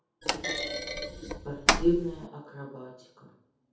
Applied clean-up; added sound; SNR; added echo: none; Thump, thud; -4 dB; reverberation time 0.7 s.